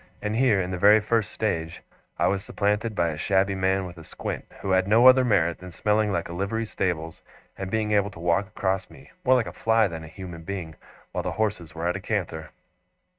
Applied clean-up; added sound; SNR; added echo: neural mask model RNNoise.